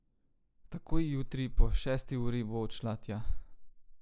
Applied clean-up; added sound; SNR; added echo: neural mask model Resemble Enhance denoiser.